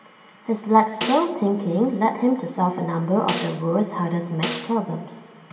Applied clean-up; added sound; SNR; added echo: none; Snare drum; 9 dB; reverberation time 2.1 s.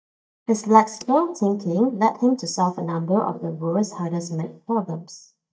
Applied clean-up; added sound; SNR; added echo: neural mask model DeepFilterNet 3.